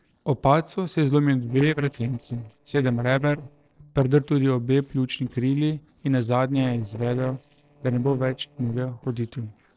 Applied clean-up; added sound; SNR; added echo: neural separator model SepFormer DNS4.